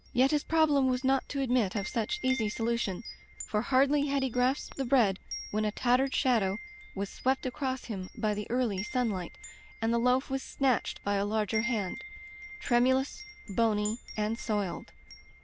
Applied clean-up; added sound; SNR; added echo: none; Wind chime; 16 dB; none.